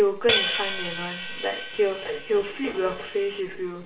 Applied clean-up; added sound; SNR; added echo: none; Hi-hat; 4 dB; reverberation time 0.4 s.